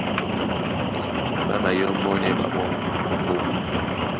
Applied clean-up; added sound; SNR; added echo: none; Rain; -4 dB; none.